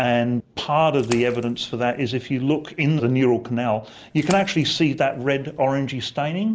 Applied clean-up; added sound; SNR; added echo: none; Splash, splatter; 20 dB; none.